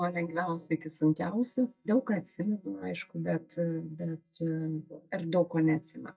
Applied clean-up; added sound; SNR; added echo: neural mask model DeepFilterNet 3.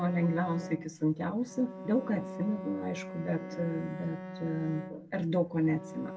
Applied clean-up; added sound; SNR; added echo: none; Bowed string instrument; 11 dB; reverberation time 0.4 s.